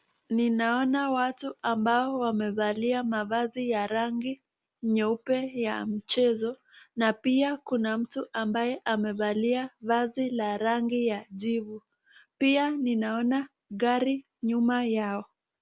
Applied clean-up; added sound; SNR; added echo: none; none; none; none.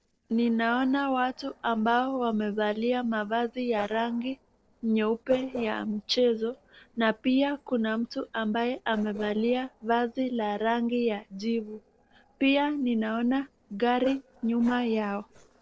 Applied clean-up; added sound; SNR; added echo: neural separator model SepFormer DNS4.